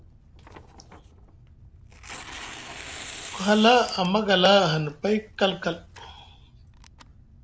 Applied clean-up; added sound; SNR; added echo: none; Tearing; 18 dB; none.